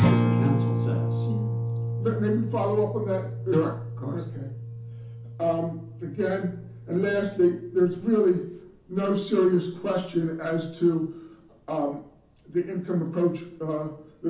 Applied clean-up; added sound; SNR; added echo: none; Acoustic guitar; 4 dB; reverberation time 0.9 s.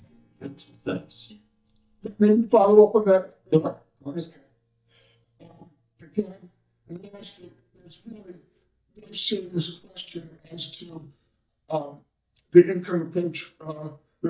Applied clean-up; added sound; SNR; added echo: neural mask model DeepFilterNet 3.